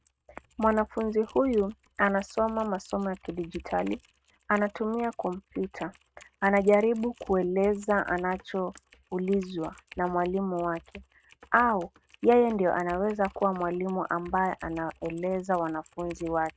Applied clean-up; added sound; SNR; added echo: neural mask model RNNoise.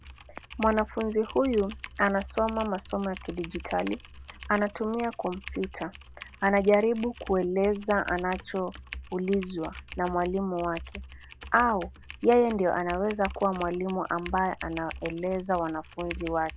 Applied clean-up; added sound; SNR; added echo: none; Typing; 14 dB; none.